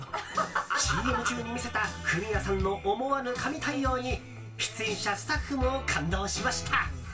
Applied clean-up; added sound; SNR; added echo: none; none; none; reverberation time 0.2 s.